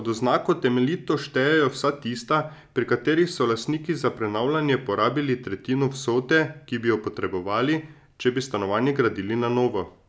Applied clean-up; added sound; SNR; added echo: none; none; none; none.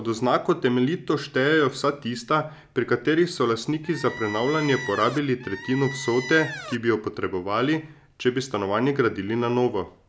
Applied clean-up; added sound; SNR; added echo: none; Squeak; 11 dB; none.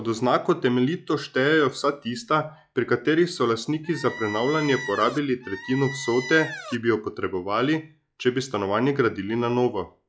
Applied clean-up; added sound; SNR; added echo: classical method log-MMSE.